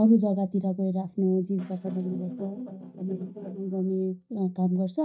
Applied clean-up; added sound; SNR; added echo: neural mask model DeepFilterNet 3.